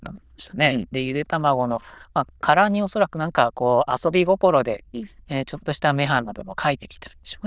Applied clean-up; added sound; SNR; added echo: neural diffusion model UNIVERSE++.